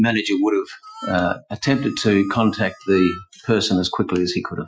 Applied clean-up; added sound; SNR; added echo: classical method Wiener filter.